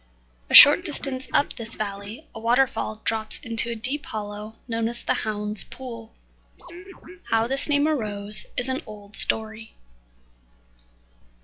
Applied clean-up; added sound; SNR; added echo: classical method log-MMSE.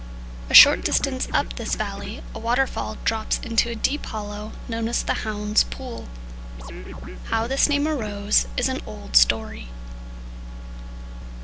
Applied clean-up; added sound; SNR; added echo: none; Scratching (performance technique); 14 dB; none.